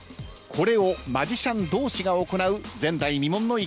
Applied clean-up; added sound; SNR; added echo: none; none; none; none.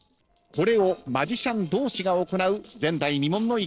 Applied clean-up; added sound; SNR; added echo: neural separator model SepFormer DNS4.